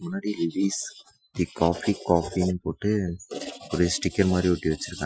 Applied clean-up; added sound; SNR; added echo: classical method Wiener filter.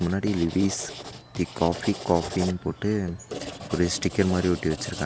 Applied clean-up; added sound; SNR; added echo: none; Writing; 12 dB; none.